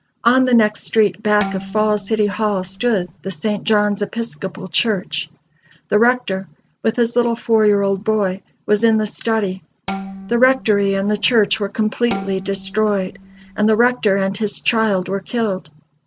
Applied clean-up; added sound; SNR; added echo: none; Bowed string instrument; 13 dB; none.